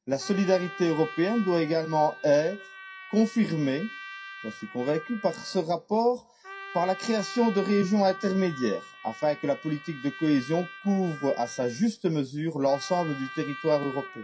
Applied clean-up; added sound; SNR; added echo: classical method WPE with log-MMSE.